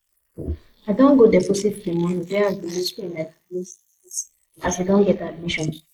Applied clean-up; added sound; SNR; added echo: neural mask model Resemble Enhance denoiser.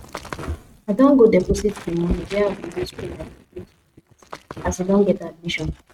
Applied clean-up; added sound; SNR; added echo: neural mask model RNNoise.